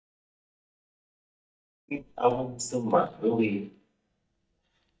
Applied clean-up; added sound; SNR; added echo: neural mask model DeepFilterNet 3.